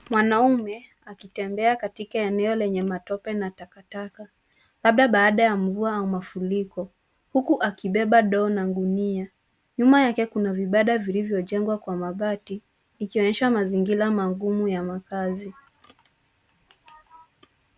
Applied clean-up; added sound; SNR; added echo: none; none; none; none.